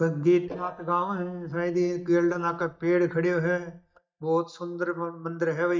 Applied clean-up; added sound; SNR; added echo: neural mask model DeepFilterNet 3.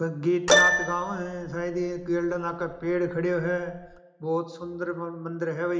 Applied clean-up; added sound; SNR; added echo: none; Keyboard (musical); 0 dB; reverberation time 0.8 s.